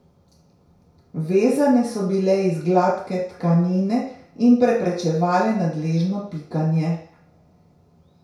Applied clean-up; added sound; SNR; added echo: none; none; none; reverberation time 0.6 s.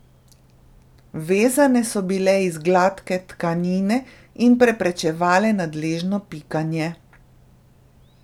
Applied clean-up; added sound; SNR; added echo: none; none; none; none.